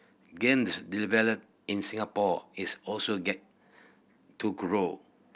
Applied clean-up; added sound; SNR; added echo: none; none; none; none.